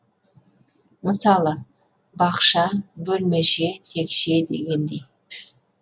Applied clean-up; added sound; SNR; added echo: none; none; none; none.